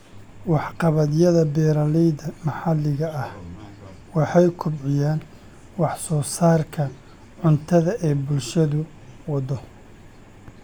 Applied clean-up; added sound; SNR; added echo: none; none; none; none.